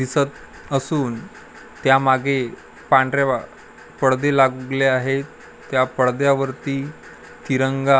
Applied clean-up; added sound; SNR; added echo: none; none; none; none.